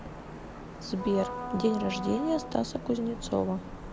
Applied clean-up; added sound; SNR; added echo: none; Wind instrument, woodwind instrument + Traffic noise, roadway noise / Vehicle horn, car horn, honking; 8 dB; none.